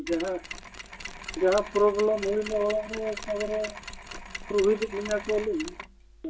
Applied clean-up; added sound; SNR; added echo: none; Mechanisms; 12 dB; reverberation time 0.2 s.